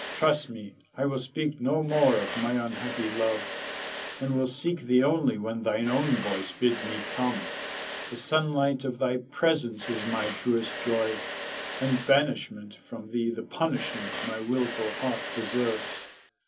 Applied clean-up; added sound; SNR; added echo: none; Mechanisms; 6 dB; reverberation time 0.3 s.